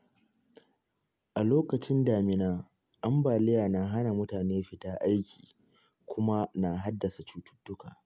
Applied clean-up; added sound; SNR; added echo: none; none; none; none.